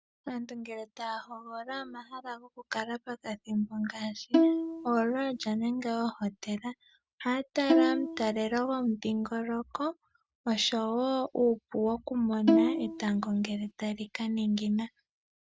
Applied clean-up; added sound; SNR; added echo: none; Bowed string instrument; -3 dB; none.